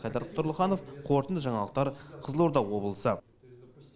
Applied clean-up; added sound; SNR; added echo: none; none; none; none.